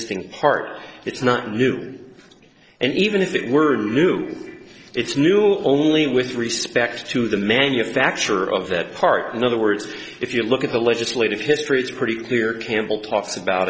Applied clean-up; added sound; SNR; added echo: neural separator model SepFormer DNS4.